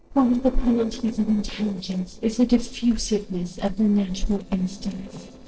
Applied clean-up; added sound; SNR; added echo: neural separator model SepFormer DNS4.